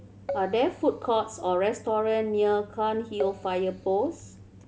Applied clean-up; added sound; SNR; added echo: none; Keyboard (musical); 13 dB; none.